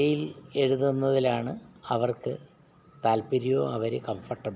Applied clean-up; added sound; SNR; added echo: none; none; none; none.